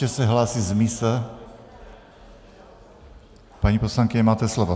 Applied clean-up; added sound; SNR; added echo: none; none; none; none.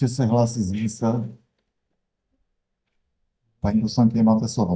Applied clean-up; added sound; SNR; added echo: neural mask model DeepFilterNet 3.